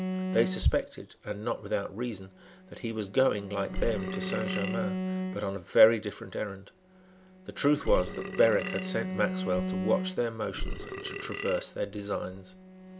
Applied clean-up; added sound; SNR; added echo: none; Bowed string instrument + Burping, eructation; 6 dB; none.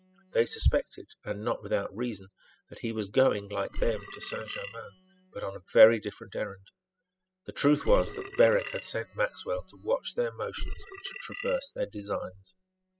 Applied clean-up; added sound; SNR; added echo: classical method spectral subtraction.